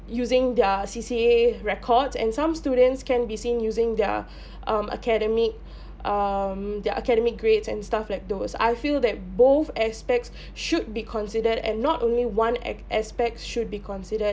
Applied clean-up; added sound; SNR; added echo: none; none; none; none.